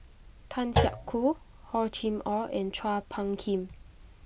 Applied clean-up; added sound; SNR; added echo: none; Thump, thud; 1 dB; none.